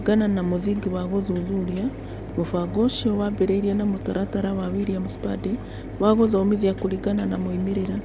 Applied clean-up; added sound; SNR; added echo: none; Mechanisms; 10 dB; none.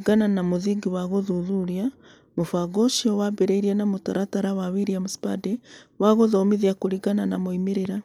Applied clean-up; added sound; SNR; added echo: none; none; none; none.